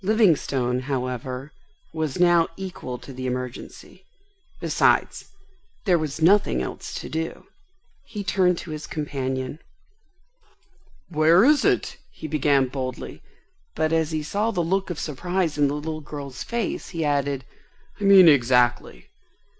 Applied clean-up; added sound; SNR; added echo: none; none; none; none.